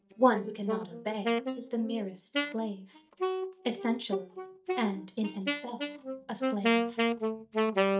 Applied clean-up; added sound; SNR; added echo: neural mask model DeepFilterNet 3.